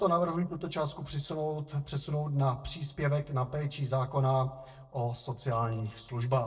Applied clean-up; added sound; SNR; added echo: neural separator model SepFormer DNS4.